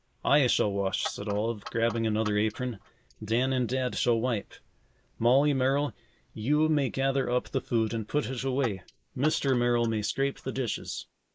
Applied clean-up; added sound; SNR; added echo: neural mask model Resemble Enhance denoiser.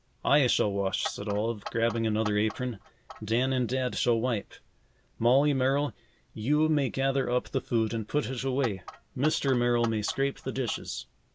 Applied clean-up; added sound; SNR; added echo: none; Clock; 15 dB; none.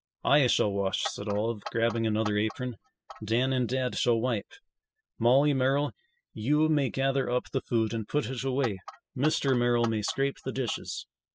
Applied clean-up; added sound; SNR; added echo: classical method spectral subtraction.